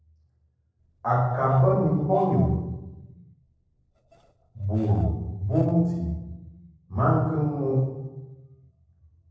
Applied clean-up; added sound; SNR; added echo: neural separator model SepFormer DNS4.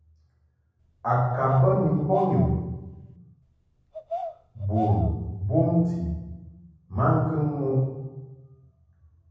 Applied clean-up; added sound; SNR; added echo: none; Bird vocalization, bird call, bird song; 10 dB; reverberation time 1.1 s.